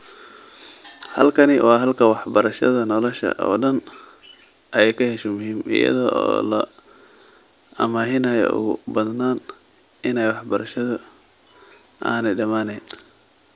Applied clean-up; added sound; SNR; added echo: none; none; none; none.